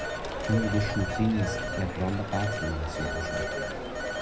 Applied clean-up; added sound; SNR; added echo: none; Telephone; 1 dB; reverberation time 0.3 s.